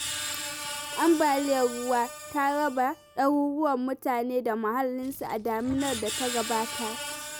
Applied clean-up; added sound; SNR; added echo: none; Screech; 10 dB; none.